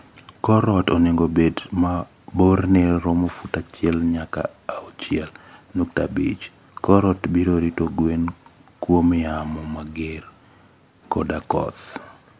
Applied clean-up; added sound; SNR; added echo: none; none; none; none.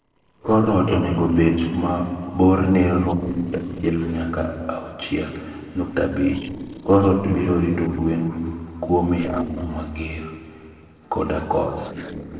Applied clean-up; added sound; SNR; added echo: neural separator model SepFormer DNS4.